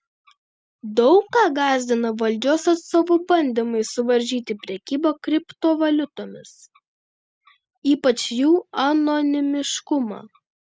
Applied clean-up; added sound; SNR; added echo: none; none; none; none.